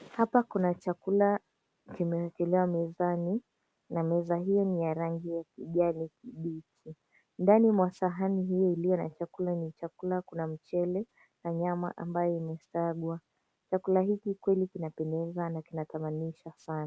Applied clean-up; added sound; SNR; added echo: none; none; none; none.